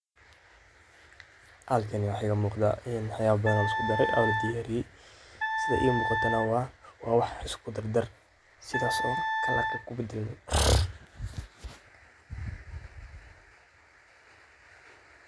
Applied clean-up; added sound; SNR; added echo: none; Wind instrument, woodwind instrument; 0 dB; none.